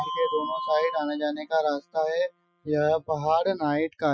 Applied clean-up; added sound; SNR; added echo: classical method Wiener filter.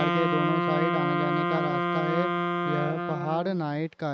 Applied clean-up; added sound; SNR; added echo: neural mask model RNNoise.